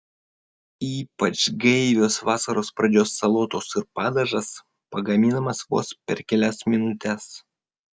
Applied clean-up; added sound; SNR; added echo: none; none; none; none.